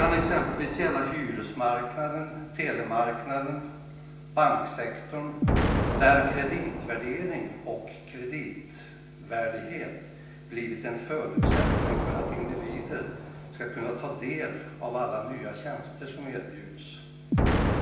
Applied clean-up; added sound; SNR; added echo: none; Explosion; 1 dB; reverberation time 0.9 s.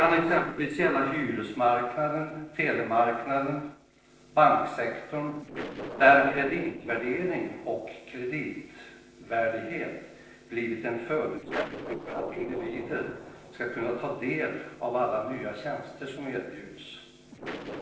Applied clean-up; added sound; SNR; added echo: neural separator model SepFormer DNS4.